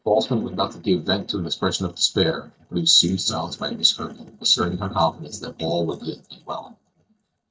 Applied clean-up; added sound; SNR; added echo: neural mask model DeepFilterNet 3.